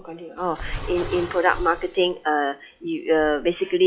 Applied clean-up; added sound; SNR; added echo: classical method log-MMSE.